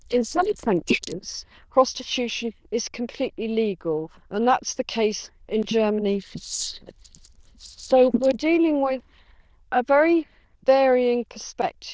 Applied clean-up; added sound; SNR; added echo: neural diffusion model UNIVERSE++.